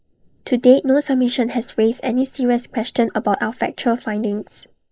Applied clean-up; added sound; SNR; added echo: neural mask model Resemble Enhance denoiser.